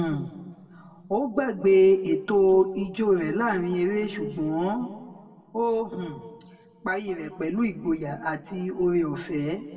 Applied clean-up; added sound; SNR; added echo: none; none; none; reverberation time 1.4 s.